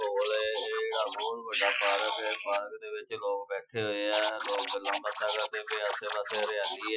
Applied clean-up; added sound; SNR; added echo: classical method Wiener filter.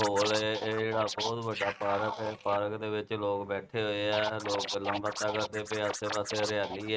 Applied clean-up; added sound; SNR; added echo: neural mask model RNNoise.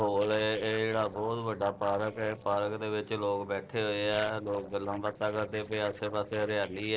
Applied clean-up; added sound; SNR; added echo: neural separator model SepFormer DNS4.